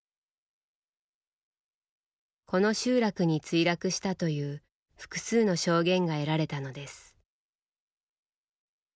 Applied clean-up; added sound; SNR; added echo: none; none; none; none.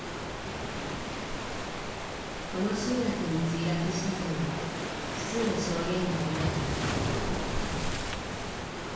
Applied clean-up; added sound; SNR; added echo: none; Waves, surf; -1 dB; reverberation time 1.0 s.